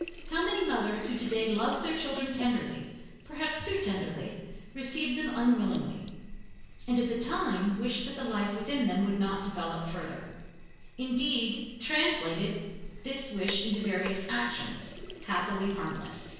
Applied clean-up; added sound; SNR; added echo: none; Sink (filling or washing); 14 dB; reverberation time 1.0 s.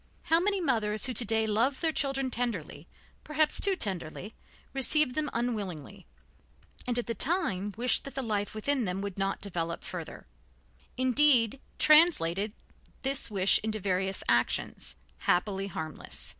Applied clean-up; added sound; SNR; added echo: none; none; none; none.